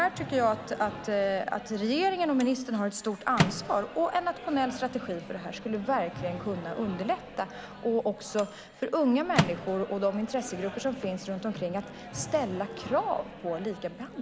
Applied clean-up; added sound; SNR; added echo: none; Microwave oven; 8 dB; none.